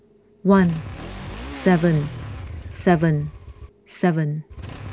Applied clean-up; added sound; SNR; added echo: none; Motorcycle / Accelerating, revving, vroom; 13 dB; none.